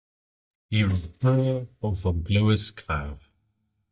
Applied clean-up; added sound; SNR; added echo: neural mask model DeepFilterNet 3.